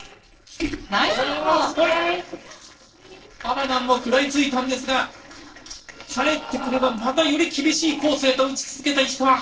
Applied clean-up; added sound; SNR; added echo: neural separator model SepFormer DNS4.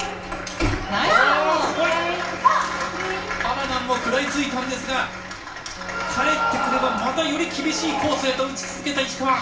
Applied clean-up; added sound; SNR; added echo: none; Wind instrument, woodwind instrument; 16 dB; reverberation time 0.4 s.